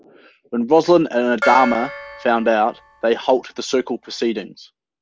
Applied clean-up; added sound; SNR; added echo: none; Gong; 11 dB; none.